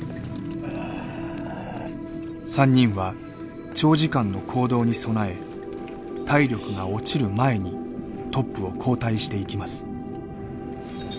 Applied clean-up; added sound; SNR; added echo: none; none; none; none.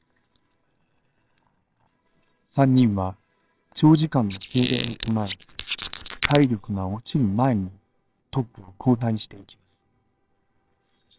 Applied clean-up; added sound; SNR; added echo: neural separator model SepFormer WHAMR!.